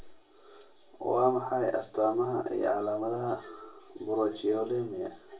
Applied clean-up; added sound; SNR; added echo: none; none; none; reverberation time 0.3 s.